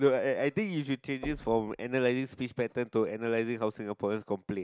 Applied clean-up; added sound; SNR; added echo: none; Knock; 20 dB; none.